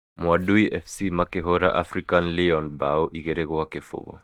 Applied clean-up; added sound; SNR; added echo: neural mask model DeepFilterNet 3.